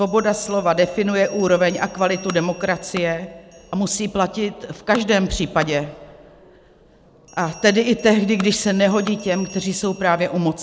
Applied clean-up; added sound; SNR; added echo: none; Tools + Bell; 20 dB; none.